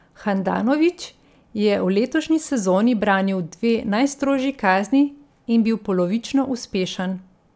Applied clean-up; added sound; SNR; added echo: none; none; none; none.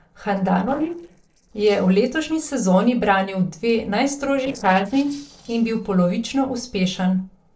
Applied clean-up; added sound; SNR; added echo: neural separator model SepFormer DNS4.